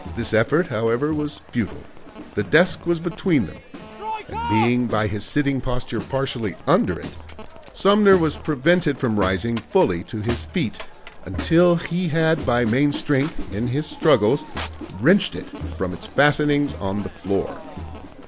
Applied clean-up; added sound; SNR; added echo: none; Crowd; 13 dB; none.